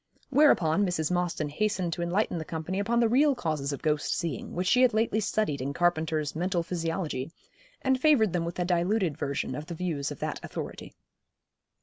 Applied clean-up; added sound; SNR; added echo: none; none; none; none.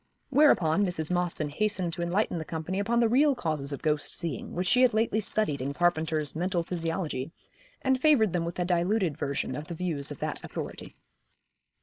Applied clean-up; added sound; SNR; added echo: neural mask model Resemble Enhance denoiser.